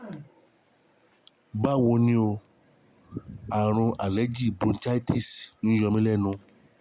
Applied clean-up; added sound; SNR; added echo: none; none; none; none.